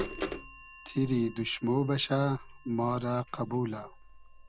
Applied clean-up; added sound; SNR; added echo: none; Bird vocalization, bird call, bird song / Telephone; 12 dB; none.